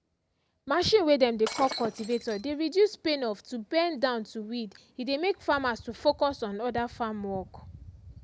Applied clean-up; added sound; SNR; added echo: none; Shatter; 11 dB; none.